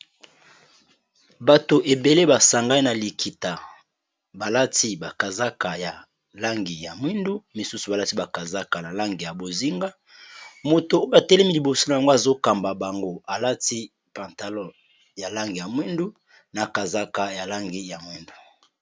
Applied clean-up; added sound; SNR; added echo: none; none; none; none.